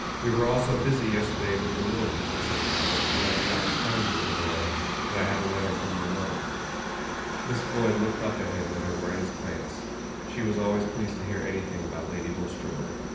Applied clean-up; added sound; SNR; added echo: none; Aircraft; 0 dB; reverberation time 0.9 s.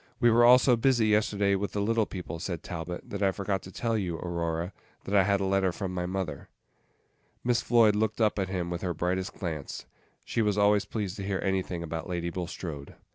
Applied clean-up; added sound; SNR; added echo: none; none; none; none.